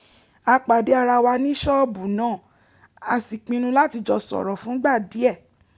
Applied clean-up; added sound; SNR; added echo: none; none; none; none.